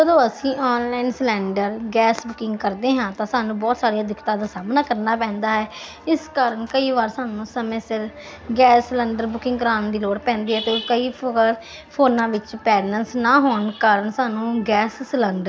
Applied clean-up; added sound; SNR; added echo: none; none; none; none.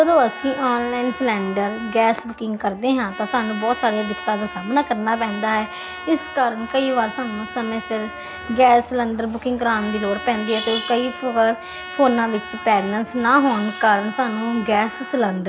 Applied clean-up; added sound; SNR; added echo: none; Trumpet; 14 dB; none.